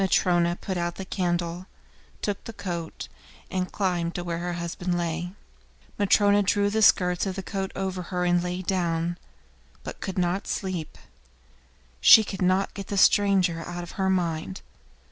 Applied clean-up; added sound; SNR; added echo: none; none; none; none.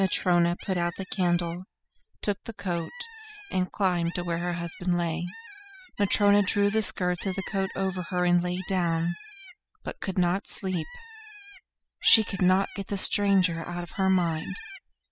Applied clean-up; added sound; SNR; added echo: classical method spectral subtraction.